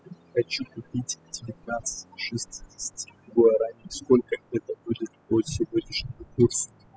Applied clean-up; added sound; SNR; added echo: classical method spectral subtraction.